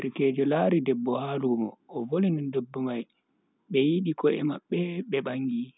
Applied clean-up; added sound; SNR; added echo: none; none; none; none.